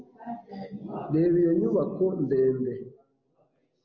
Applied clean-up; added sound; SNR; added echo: none; none; none; none.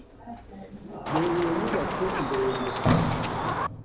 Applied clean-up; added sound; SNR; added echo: none; Sliding door + Chicken, rooster; -2 dB; none.